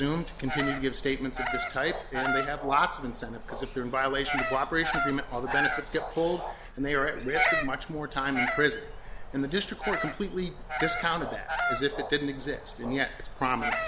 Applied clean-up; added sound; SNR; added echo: none; Bird vocalization, bird call, bird song; 4 dB; none.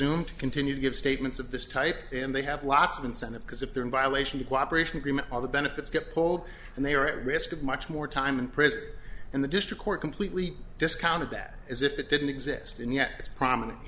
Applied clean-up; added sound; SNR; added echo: none; none; none; none.